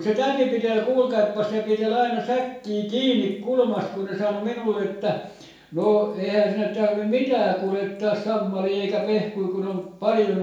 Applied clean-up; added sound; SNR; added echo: none; none; none; reverberation time 0.5 s.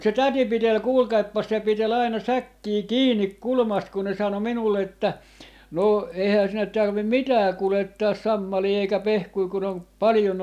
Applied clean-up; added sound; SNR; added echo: none; none; none; none.